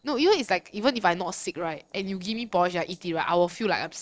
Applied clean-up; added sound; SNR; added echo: neural separator model SepFormer DNS4.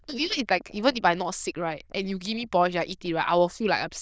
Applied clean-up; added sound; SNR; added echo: neural diffusion model UNIVERSE++.